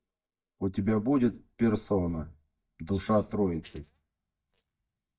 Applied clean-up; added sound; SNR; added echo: neural mask model DeepFilterNet 3.